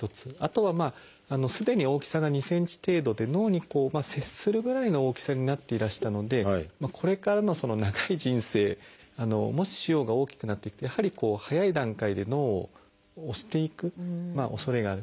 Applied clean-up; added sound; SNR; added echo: none; none; none; none.